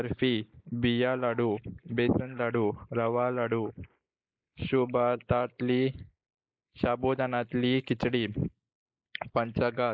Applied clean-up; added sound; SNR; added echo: neural mask model Resemble Enhance denoiser.